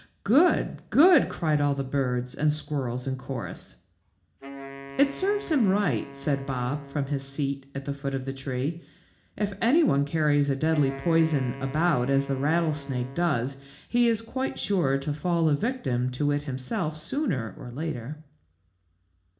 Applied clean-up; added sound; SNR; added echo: none; Wind instrument, woodwind instrument; 16 dB; reverberation time 0.4 s.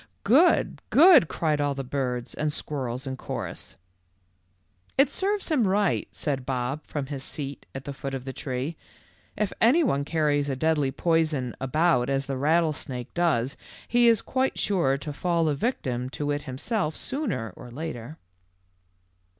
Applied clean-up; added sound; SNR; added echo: none; none; none; none.